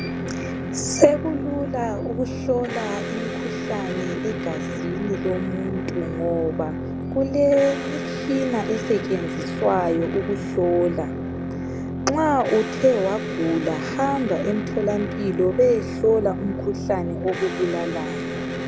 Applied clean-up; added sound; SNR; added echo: none; Electric guitar; 4 dB; none.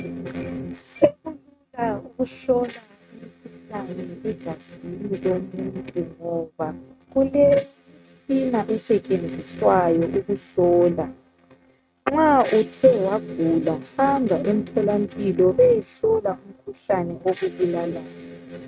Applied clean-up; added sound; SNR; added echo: neural mask model RNNoise.